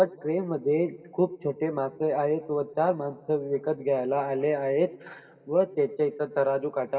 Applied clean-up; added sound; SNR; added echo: none; none; none; reverberation time 1.7 s.